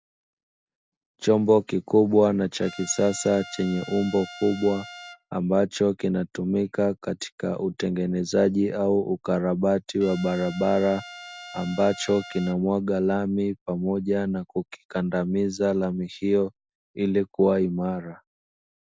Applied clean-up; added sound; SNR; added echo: none; Trumpet; 17 dB; none.